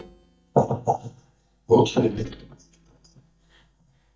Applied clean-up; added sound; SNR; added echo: neural mask model DeepFilterNet 3.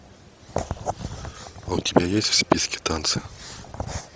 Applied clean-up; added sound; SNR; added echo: none; none; none; none.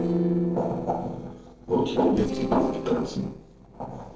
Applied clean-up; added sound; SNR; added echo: neural separator model SepFormer DNS4.